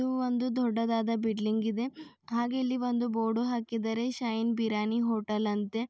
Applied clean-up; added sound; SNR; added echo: none; none; none; none.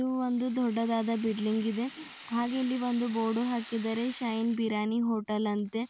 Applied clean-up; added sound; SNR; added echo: none; Rattle (instrument); 17 dB; none.